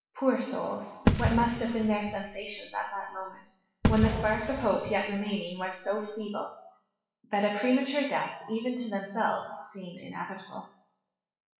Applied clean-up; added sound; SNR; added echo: classical method WPE with log-MMSE.